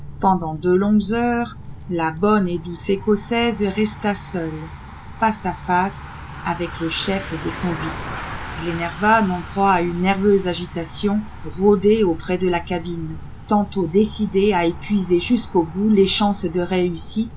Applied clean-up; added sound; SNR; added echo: none; Bicycle; 13 dB; none.